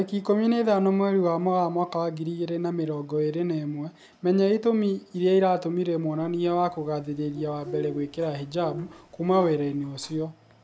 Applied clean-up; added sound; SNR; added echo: none; Bird; 17 dB; none.